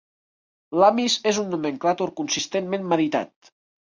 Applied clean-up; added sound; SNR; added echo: none; none; none; none.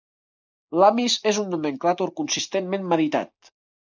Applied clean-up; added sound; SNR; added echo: neural mask model Resemble Enhance denoiser.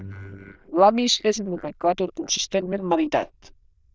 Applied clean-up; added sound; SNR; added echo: neural diffusion model UNIVERSE++.